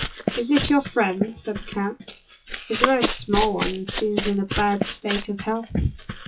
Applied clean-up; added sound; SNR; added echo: classical method WPE with log-MMSE.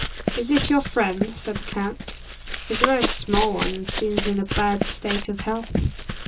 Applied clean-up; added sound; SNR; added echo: none; Run; 3 dB; reverberation time 0.2 s.